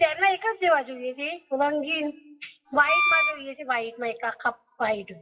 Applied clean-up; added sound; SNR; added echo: classical method WPE with log-MMSE.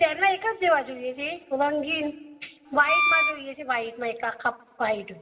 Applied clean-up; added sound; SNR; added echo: none; Wind instrument, woodwind instrument; -3 dB; reverberation time 0.5 s.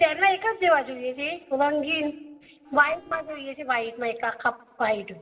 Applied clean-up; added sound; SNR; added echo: neural separator model SepFormer DNS4.